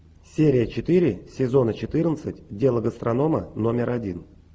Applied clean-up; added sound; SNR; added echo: none; none; none; none.